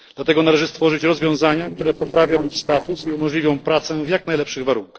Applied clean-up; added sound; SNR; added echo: neural separator model SepFormer DNS4.